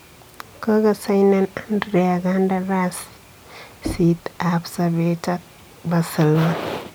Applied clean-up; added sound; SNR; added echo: none; Knock; 16 dB; none.